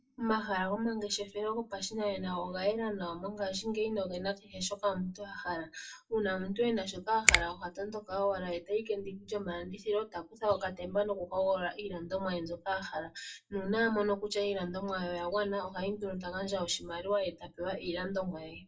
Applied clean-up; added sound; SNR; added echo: none; Finger snapping; -1 dB; reverberation time 0.1 s.